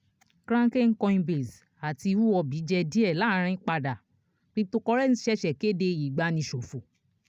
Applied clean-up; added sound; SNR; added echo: none; none; none; none.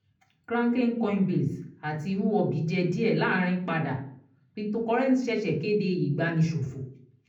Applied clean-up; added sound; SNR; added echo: none; none; none; reverberation time 0.6 s.